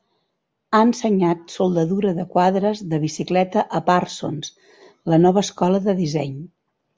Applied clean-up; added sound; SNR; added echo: none; none; none; none.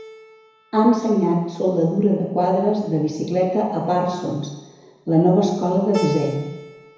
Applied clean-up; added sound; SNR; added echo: none; Keyboard (musical); 17 dB; reverberation time 1.0 s.